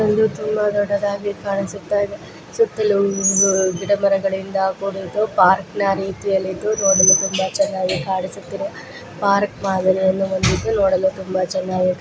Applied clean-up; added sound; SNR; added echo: none; none; none; none.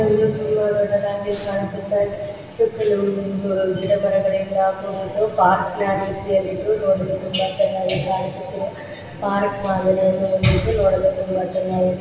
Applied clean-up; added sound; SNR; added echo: none; Breathing; 18 dB; reverberation time 1.3 s.